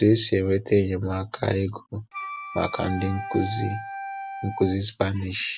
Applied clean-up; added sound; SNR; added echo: none; Wind instrument, woodwind instrument; 11 dB; none.